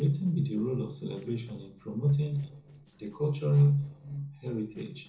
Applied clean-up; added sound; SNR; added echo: neural separator model SepFormer DNS4.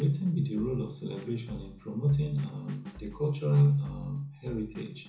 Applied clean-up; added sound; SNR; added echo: none; Drum kit; 18 dB; reverberation time 0.6 s.